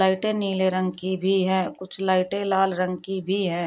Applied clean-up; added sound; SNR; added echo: none; none; none; none.